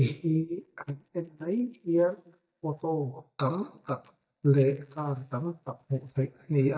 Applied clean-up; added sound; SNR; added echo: neural mask model DeepFilterNet 3.